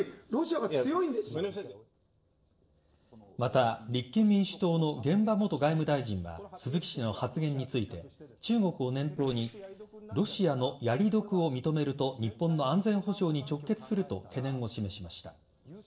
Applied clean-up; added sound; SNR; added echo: neural separator model SepFormer DNS4.